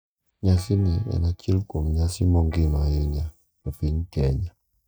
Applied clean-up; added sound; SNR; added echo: neural mask model DeepFilterNet 3.